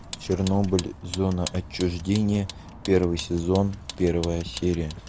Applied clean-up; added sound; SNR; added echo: none; Vehicle; 14 dB; none.